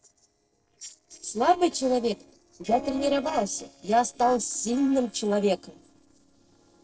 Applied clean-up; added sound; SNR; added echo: neural separator model SepFormer DNS4.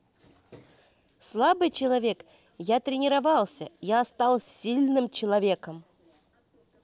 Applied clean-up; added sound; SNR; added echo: none; none; none; none.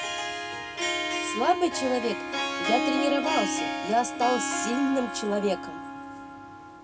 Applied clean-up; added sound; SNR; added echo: none; Harp; 2 dB; reverberation time 0.4 s.